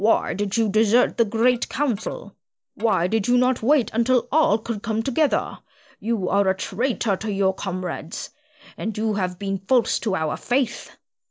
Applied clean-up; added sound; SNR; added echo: neural separator model SepFormer DNS4.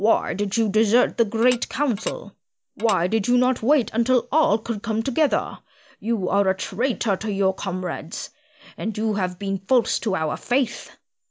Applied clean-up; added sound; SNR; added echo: none; Tap / Dishes, pots, and pans; 14 dB; none.